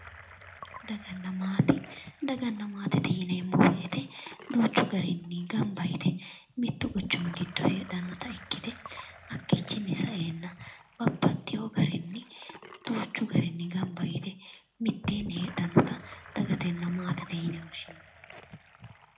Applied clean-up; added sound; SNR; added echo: none; Sink (filling or washing) / Gurgling; 18 dB; reverberation time 0.3 s.